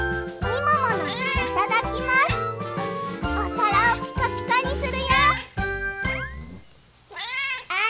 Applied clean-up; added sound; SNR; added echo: none; Meow; 10 dB; none.